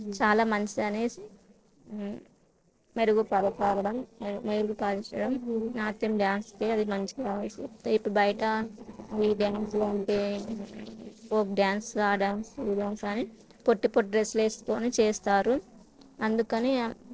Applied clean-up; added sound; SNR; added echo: neural separator model SepFormer DNS4.